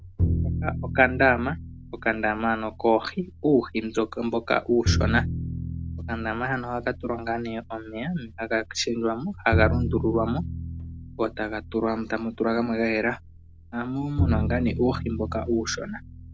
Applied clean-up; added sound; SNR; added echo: none; Bowed string instrument; 4 dB; none.